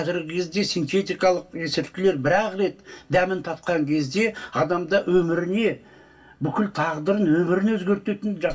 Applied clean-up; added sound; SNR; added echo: none; none; none; reverberation time 0.2 s.